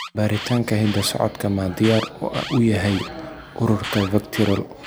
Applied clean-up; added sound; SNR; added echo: none; Alarm; 14 dB; none.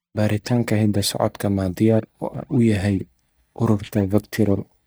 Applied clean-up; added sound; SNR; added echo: neural mask model DeepFilterNet 3.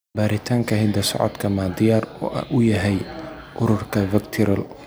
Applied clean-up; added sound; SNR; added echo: none; none; none; none.